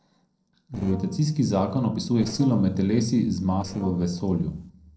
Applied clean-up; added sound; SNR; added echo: neural separator model SepFormer DNS4.